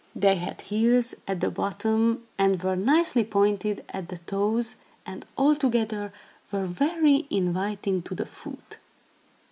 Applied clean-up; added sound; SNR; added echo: none; none; none; none.